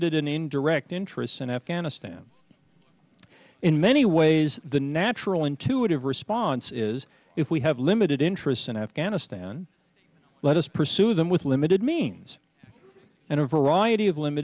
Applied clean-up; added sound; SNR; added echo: none; none; none; none.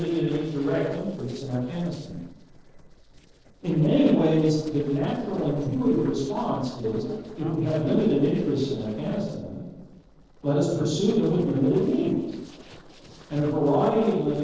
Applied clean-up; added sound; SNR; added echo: neural separator model SepFormer DNS4.